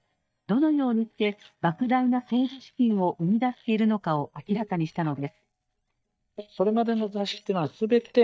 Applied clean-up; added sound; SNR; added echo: neural mask model DeepFilterNet 3.